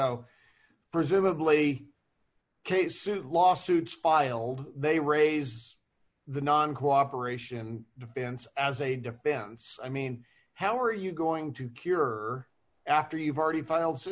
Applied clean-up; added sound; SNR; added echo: none; none; none; none.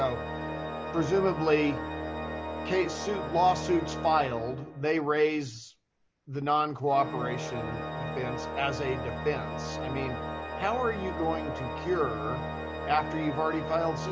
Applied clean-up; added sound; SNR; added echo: none; Organ; 5 dB; none.